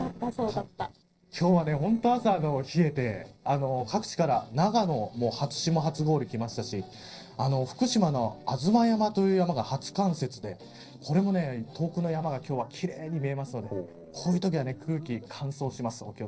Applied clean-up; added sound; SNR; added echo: neural separator model SepFormer DNS4.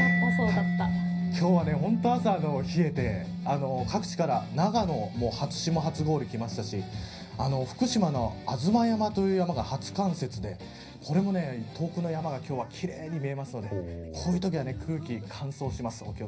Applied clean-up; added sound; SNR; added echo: none; Mallet percussion; 5 dB; reverberation time 0.5 s.